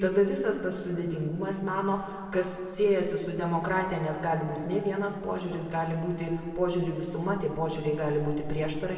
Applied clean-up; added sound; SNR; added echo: none; none; none; reverberation time 2.1 s.